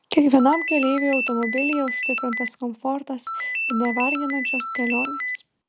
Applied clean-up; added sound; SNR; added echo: none; Ringtone; 4 dB; none.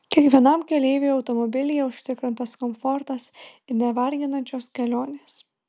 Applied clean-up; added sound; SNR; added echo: none; none; none; none.